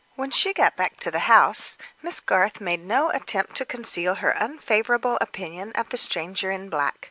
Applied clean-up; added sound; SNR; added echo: none; none; none; none.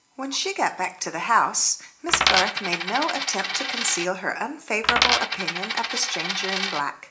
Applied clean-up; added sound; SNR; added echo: none; Coin (dropping); -1 dB; reverberation time 0.4 s.